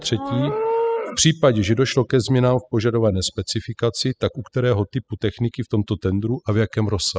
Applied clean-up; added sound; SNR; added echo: classical method spectral subtraction.